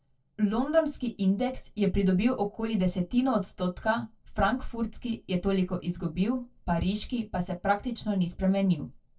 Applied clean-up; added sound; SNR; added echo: neural separator model SepFormer DNS4.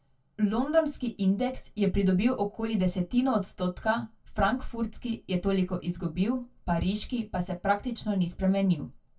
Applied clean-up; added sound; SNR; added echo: none; Bass drum; 13 dB; reverberation time 0.1 s.